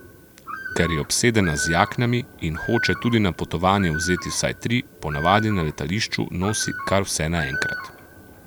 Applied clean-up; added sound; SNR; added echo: none; Bird; 10 dB; none.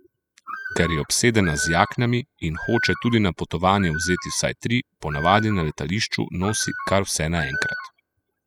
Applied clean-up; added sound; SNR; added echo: classical method spectral subtraction.